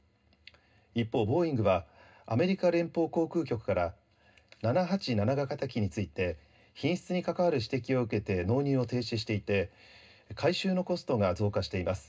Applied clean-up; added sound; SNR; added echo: none; none; none; reverberation time 0.2 s.